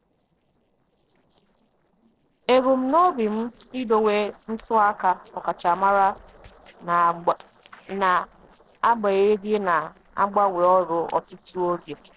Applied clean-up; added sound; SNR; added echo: neural separator model SepFormer DNS4.